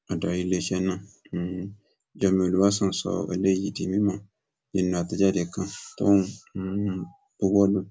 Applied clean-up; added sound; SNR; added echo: none; none; none; none.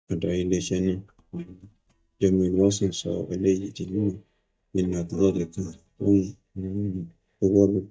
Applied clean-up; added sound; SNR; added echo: neural mask model DeepFilterNet 3.